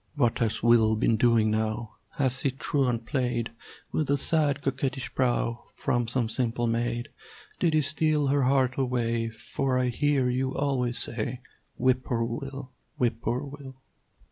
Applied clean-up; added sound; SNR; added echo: none; none; none; none.